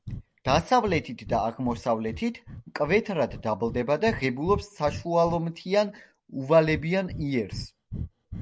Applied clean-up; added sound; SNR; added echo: none; Breathing; 13 dB; none.